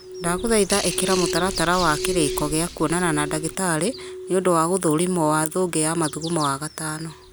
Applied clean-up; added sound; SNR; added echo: none; Bird + Glass; 10 dB; none.